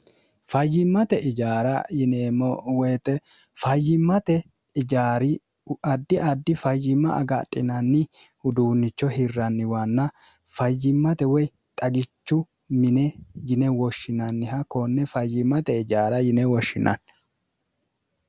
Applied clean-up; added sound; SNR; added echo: none; none; none; none.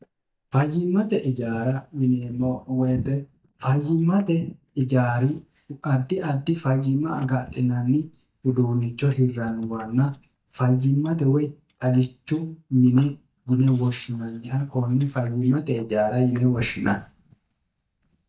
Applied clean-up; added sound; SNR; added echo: neural mask model DeepFilterNet 3.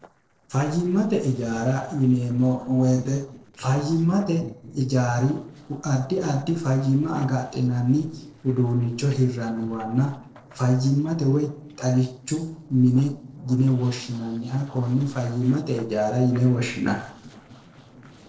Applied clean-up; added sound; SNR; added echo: neural separator model SepFormer DNS4.